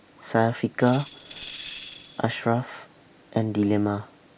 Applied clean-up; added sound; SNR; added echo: none; Tambourine; 16 dB; none.